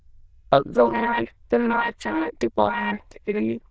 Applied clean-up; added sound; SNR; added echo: neural diffusion model UNIVERSE++.